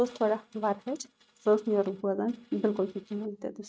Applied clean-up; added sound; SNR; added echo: neural mask model RNNoise.